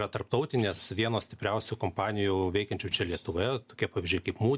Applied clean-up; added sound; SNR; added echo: none; Thump, thud; 19 dB; none.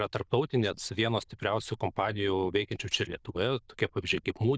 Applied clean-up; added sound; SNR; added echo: neural diffusion model UNIVERSE++.